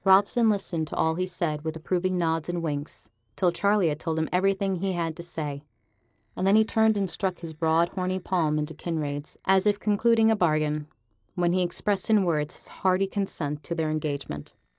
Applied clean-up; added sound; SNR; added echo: neural separator model SepFormer DNS4.